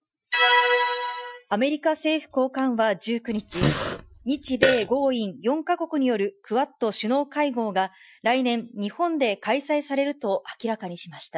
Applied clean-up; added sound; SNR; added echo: classical method Wiener filter.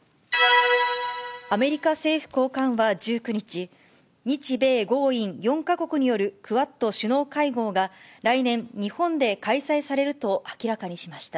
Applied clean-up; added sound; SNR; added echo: none; none; none; none.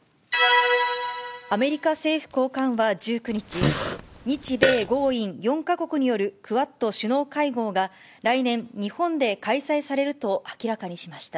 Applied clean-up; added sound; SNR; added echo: none; Fart; 3 dB; none.